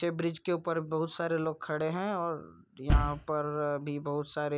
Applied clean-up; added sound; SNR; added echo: none; Bass drum; -2 dB; none.